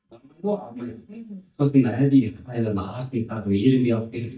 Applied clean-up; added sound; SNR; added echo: neural mask model DeepFilterNet 3.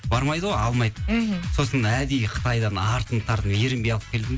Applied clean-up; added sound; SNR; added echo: none; none; none; none.